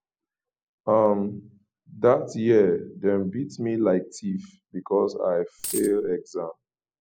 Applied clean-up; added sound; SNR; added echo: none; Coin (dropping); 9 dB; none.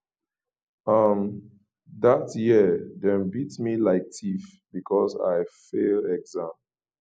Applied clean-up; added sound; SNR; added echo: none; none; none; none.